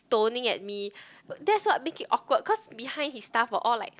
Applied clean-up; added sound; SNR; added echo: none; none; none; none.